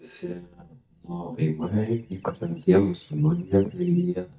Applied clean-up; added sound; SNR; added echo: neural mask model DeepFilterNet 3.